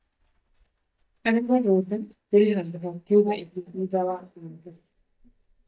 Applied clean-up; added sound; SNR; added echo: neural mask model DeepFilterNet 3.